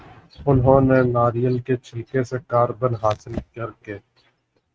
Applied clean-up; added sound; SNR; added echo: neural mask model RNNoise.